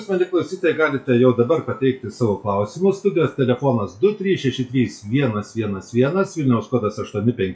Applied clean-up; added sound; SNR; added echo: classical method WPE with log-MMSE.